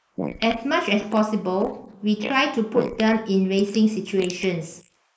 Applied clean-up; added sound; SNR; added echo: neural mask model Resemble Enhance denoiser.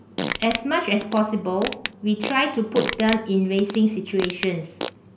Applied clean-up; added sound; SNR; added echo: none; Fart; 8 dB; none.